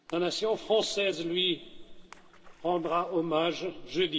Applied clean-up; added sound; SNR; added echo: none; Splash, splatter; 19 dB; reverberation time 1.9 s.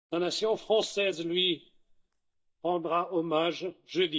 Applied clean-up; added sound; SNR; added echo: neural mask model DeepFilterNet 3.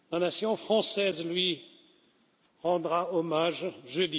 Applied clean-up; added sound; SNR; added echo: none; none; none; none.